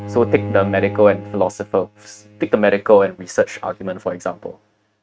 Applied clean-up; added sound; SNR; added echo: neural mask model RNNoise.